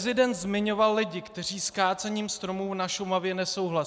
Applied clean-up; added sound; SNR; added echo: none; none; none; none.